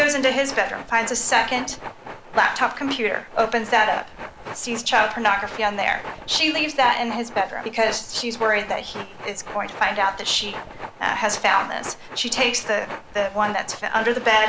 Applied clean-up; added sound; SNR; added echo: none; Train; 13 dB; none.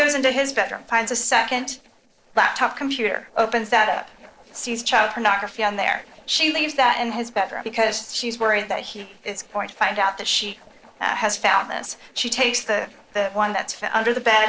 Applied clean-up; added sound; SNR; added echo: neural separator model SepFormer DNS4.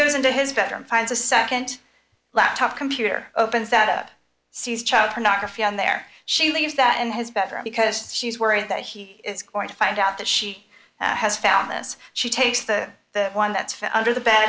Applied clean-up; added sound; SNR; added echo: none; none; none; none.